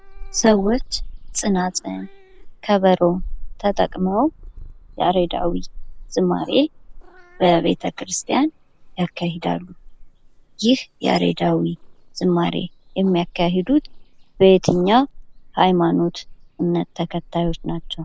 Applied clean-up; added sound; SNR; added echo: none; Meow / Purr; 13 dB; none.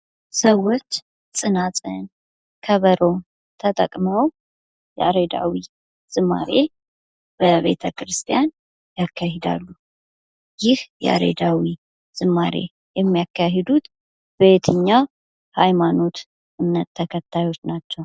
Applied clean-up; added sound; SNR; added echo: none; none; none; none.